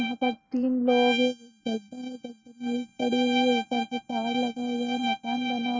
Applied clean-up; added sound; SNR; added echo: neural mask model RNNoise.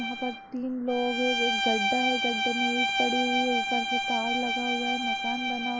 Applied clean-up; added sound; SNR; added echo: none; Bowed string instrument; -2 dB; none.